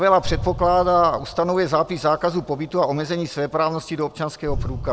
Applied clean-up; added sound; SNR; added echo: none; Boom; 11 dB; none.